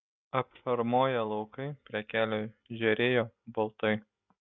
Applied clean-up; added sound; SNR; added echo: none; none; none; none.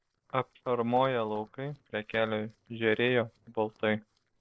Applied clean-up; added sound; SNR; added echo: neural separator model SepFormer DNS4.